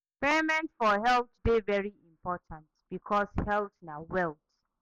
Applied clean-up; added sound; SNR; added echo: none; none; none; none.